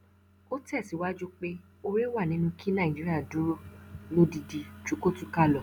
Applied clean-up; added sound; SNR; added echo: none; none; none; none.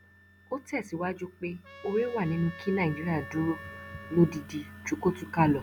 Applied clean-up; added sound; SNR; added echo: none; Wind instrument, woodwind instrument + Trumpet; 18 dB; none.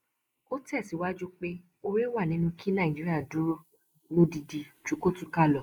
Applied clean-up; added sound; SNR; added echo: neural mask model Resemble Enhance denoiser.